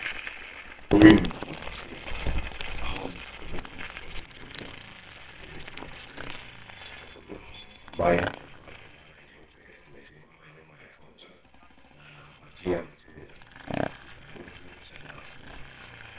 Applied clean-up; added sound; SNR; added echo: neural separator model SepFormer WHAMR!.